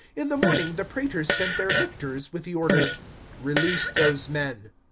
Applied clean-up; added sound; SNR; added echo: none; Fart; -1 dB; none.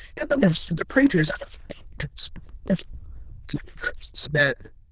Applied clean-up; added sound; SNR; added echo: neural diffusion model UNIVERSE++.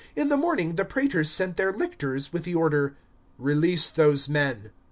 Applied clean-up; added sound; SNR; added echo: none; none; none; none.